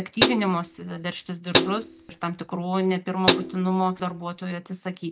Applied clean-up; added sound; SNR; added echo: none; Hi-hat; 0 dB; none.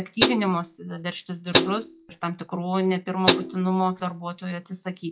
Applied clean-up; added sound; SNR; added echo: classical method log-MMSE.